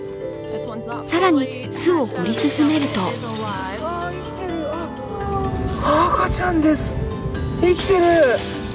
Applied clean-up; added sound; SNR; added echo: none; Shatter; 17 dB; none.